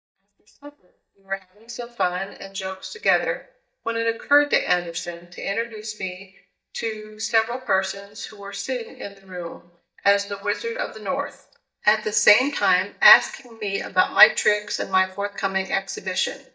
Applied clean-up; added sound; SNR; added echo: neural mask model DeepFilterNet 3.